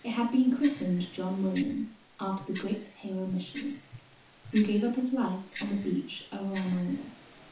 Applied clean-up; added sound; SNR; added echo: none; Tick-tock; 10 dB; reverberation time 0.9 s.